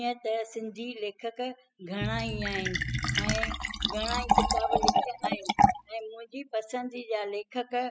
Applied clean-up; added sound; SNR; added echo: classical method spectral subtraction.